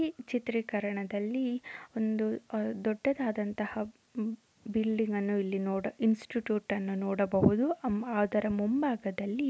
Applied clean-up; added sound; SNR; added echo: none; none; none; none.